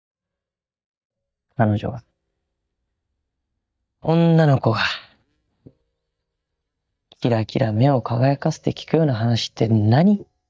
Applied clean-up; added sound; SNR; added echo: neural mask model DeepFilterNet 3.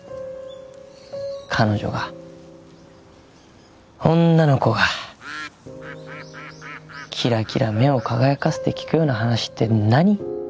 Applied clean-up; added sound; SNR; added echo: none; Bird; 18 dB; none.